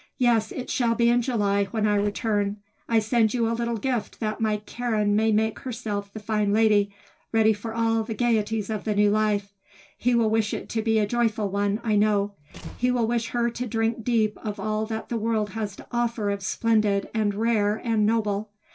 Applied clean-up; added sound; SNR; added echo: neural separator model SepFormer DNS4.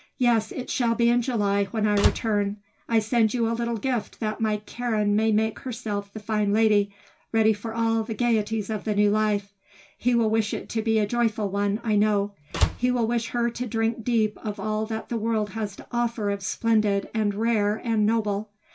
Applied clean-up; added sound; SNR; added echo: none; Slam; 4 dB; reverberation time 0.2 s.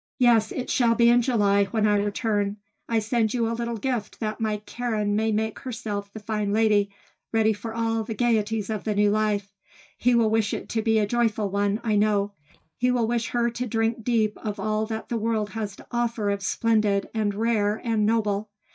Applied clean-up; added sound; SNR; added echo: neural mask model DeepFilterNet 3.